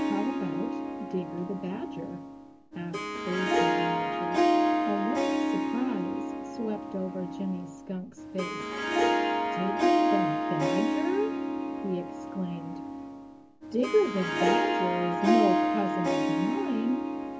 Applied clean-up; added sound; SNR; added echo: none; Harp; -4 dB; reverberation time 0.3 s.